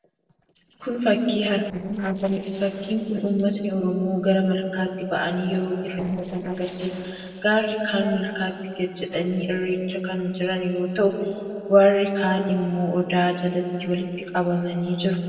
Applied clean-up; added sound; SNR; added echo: neural separator model SepFormer DNS4.